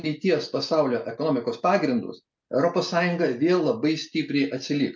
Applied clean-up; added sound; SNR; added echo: none; none; none; none.